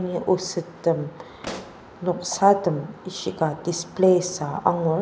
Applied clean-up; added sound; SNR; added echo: none; Explosion; 17 dB; none.